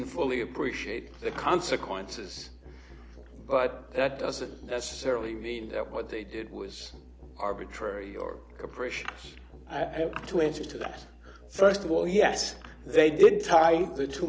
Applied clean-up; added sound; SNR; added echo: none; Musical instrument; 20 dB; none.